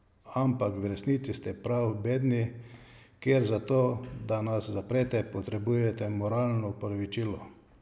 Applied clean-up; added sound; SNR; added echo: none; none; none; none.